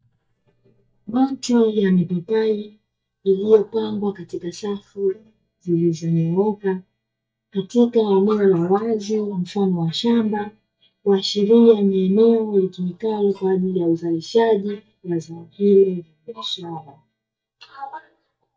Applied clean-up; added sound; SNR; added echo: neural mask model DeepFilterNet 3.